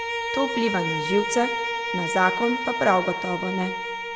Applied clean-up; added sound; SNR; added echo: none; Bowed string instrument; 2 dB; none.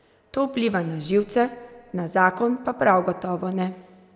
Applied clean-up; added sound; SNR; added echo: none; none; none; none.